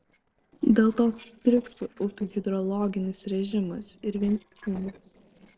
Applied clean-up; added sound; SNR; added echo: neural separator model SepFormer DNS4.